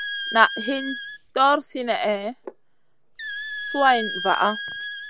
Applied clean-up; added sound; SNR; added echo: none; Squeak; 9 dB; none.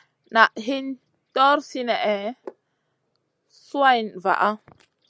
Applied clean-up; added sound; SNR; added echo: none; none; none; none.